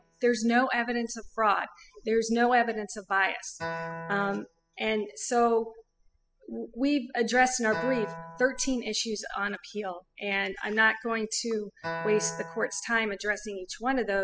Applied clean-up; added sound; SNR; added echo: classical method spectral subtraction.